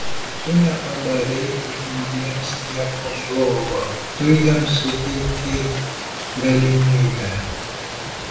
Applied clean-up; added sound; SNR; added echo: none; Rain; 8 dB; reverberation time 0.6 s.